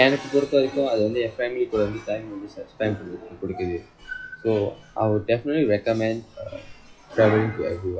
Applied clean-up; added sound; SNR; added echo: classical method log-MMSE.